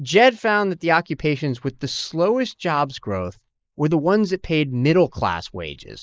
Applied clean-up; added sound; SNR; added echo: neural mask model Resemble Enhance denoiser.